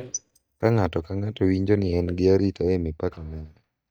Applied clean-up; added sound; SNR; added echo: neural mask model DeepFilterNet 3.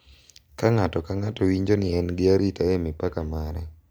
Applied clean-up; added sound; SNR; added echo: none; none; none; none.